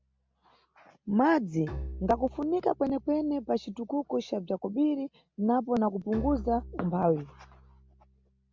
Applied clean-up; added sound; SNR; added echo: none; Bowed string instrument; 15 dB; none.